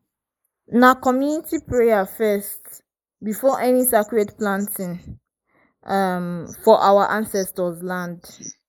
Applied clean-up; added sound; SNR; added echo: neural mask model Resemble Enhance denoiser.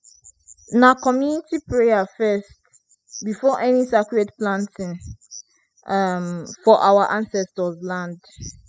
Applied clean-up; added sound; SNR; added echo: classical method spectral subtraction.